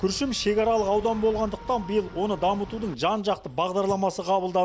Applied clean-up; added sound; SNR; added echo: none; none; none; none.